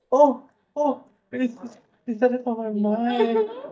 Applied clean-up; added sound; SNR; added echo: neural mask model DeepFilterNet 3.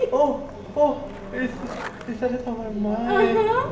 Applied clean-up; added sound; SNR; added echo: none; Skateboard; 18 dB; reverberation time 0.7 s.